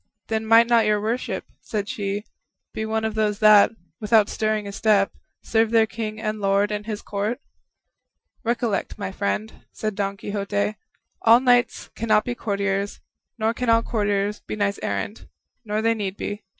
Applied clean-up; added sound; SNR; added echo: classical method Wiener filter.